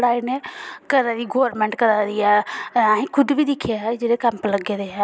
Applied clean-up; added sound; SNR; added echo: none; none; none; none.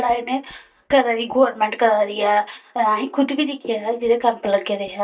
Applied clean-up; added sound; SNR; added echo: neural mask model DeepFilterNet 3.